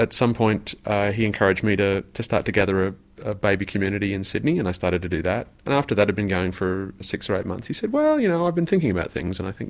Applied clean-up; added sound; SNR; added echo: none; none; none; none.